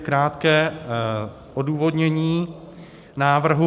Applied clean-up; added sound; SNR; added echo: none; none; none; none.